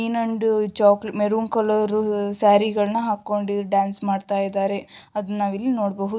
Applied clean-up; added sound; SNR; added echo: none; none; none; none.